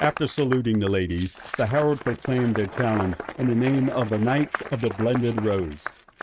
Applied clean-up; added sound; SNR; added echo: neural mask model RNNoise.